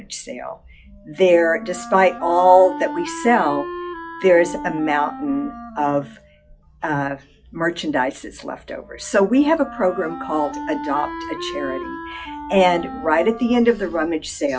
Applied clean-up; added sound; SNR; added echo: classical method log-MMSE.